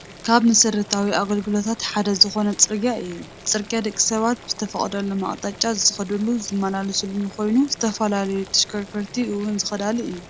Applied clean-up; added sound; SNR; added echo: none; Boiling; 19 dB; none.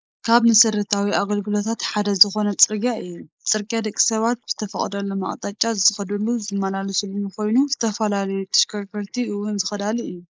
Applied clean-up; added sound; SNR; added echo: neural mask model Resemble Enhance denoiser.